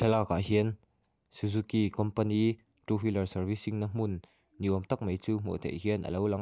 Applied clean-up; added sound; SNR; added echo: none; none; none; none.